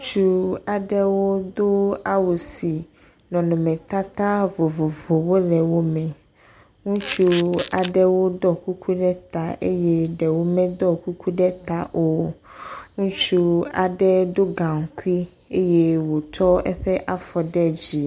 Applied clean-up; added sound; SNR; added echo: none; Camera; 5 dB; none.